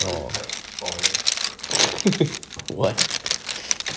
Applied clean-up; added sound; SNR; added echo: none; Zipper (clothing); -2 dB; none.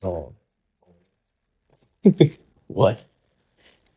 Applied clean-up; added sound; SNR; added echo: neural mask model DeepFilterNet 3.